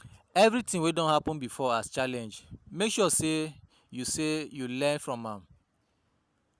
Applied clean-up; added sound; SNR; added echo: none; none; none; none.